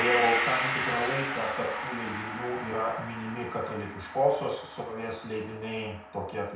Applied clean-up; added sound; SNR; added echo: none; Gong; 3 dB; reverberation time 0.6 s.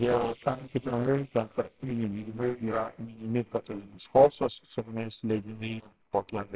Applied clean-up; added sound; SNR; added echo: neural separator model SepFormer WHAMR!.